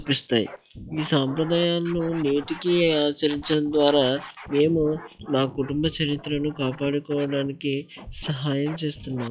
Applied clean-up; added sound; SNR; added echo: classical method log-MMSE.